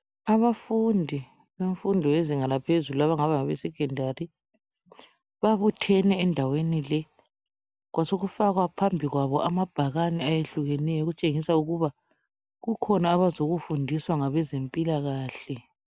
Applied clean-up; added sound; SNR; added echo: none; none; none; none.